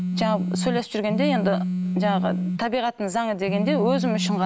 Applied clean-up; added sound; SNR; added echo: none; Telephone; 1 dB; none.